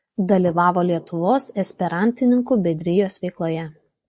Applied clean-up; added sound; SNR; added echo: neural mask model DeepFilterNet 3.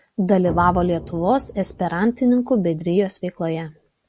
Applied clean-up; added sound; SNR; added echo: none; Explosion; 16 dB; none.